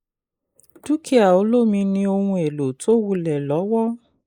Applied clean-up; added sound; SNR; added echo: neural mask model Resemble Enhance denoiser.